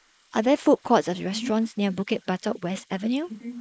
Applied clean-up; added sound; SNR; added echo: neural mask model Resemble Enhance denoiser.